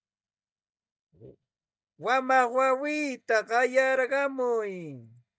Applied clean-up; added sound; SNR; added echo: neural mask model DeepFilterNet 3.